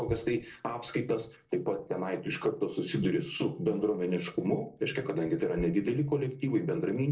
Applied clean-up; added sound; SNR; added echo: neural separator model SepFormer DNS4.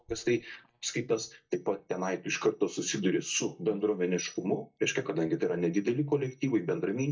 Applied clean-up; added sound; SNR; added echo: neural mask model DeepFilterNet 3.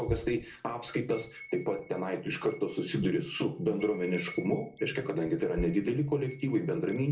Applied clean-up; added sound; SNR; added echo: none; Wind chime; 13 dB; reverberation time 0.3 s.